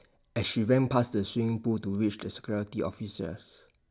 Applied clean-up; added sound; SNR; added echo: none; none; none; none.